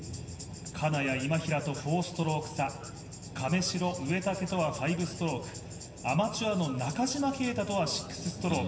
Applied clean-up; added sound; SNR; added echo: none; Tambourine; 17 dB; reverberation time 2.0 s.